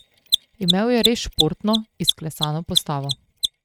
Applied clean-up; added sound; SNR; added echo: neural mask model RNNoise.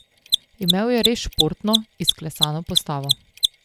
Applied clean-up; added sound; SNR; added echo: none; Mechanisms; -1 dB; none.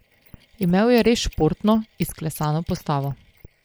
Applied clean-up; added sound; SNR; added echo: neural mask model Resemble Enhance denoiser.